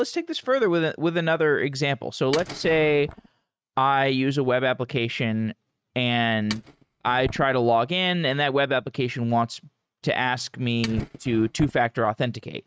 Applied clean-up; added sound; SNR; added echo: neural mask model RNNoise.